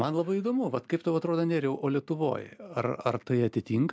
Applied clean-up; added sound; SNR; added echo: none; none; none; none.